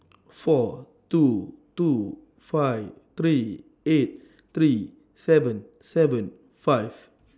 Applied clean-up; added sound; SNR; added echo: none; none; none; none.